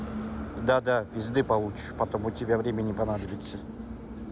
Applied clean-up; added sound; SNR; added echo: none; none; none; none.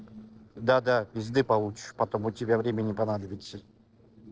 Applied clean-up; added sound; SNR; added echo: neural separator model SepFormer DNS4.